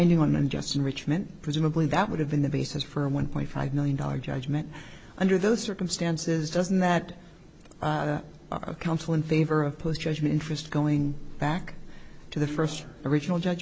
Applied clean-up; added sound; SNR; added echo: none; none; none; none.